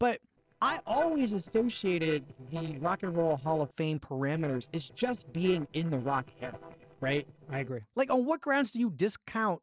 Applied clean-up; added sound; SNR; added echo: neural separator model SepFormer DNS4.